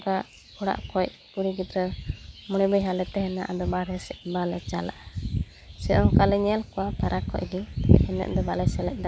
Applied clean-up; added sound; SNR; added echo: none; none; none; none.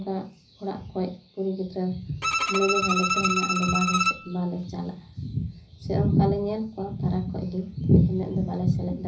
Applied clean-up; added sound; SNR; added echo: none; Bowed string instrument; 0 dB; reverberation time 0.5 s.